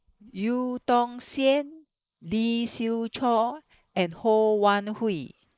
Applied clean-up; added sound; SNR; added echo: neural mask model Resemble Enhance denoiser.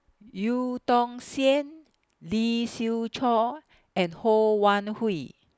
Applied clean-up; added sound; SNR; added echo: none; none; none; none.